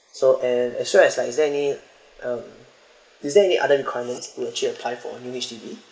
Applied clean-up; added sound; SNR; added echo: neural mask model Resemble Enhance denoiser.